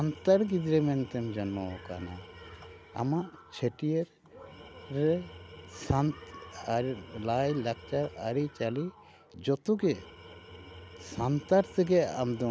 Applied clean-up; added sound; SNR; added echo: none; Tools; 19 dB; none.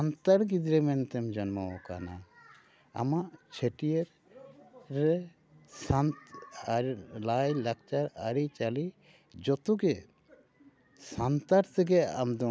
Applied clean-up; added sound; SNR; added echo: none; none; none; none.